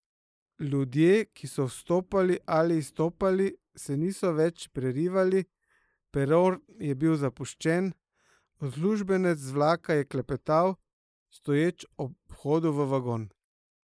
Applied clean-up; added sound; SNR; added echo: neural mask model Resemble Enhance denoiser.